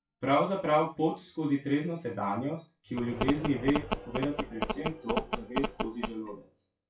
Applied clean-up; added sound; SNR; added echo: classical method WPE with log-MMSE.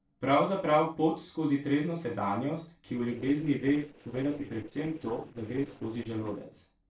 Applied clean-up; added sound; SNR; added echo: neural separator model SepFormer DNS4.